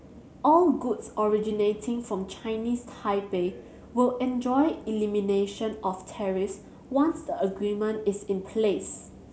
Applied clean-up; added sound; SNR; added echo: none; none; none; none.